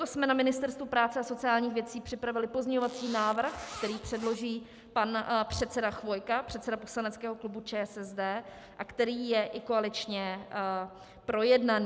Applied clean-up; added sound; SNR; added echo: none; Zipper (clothing); 14 dB; none.